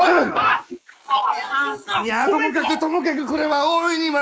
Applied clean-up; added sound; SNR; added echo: neural mask model Resemble Enhance denoiser.